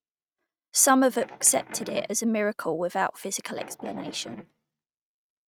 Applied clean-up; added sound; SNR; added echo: neural mask model RNNoise.